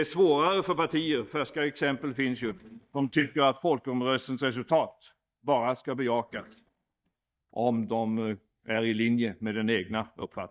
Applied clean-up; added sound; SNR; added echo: neural mask model DeepFilterNet 3.